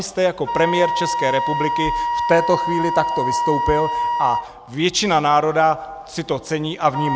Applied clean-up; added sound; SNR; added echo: none; Wind instrument, woodwind instrument; 3 dB; none.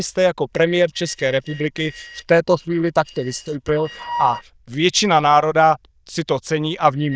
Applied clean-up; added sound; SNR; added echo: neural diffusion model UNIVERSE++.